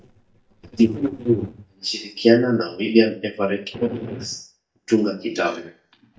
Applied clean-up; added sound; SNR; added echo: neural mask model DeepFilterNet 3.